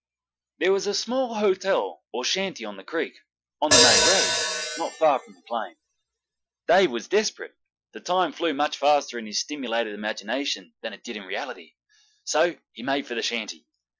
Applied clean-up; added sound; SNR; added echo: classical method Wiener filter.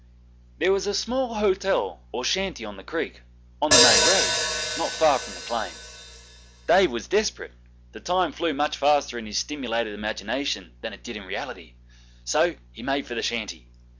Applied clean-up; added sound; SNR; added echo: none; Hi-hat; -2 dB; none.